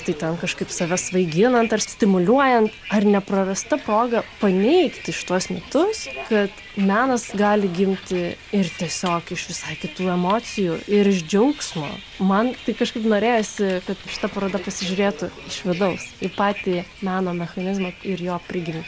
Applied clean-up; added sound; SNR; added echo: none; Bus; 16 dB; none.